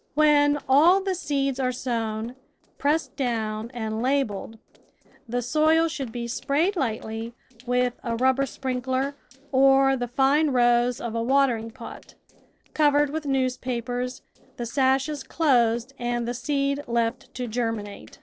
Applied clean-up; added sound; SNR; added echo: neural separator model SepFormer DNS4.